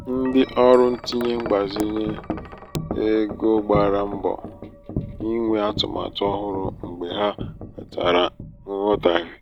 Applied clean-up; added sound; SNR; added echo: none; Wind chime; 11 dB; none.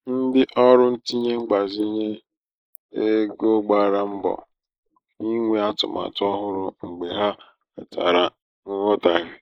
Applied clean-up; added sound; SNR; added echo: neural mask model Resemble Enhance denoiser.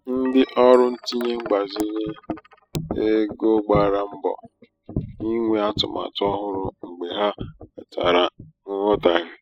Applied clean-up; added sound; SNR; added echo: classical method spectral subtraction.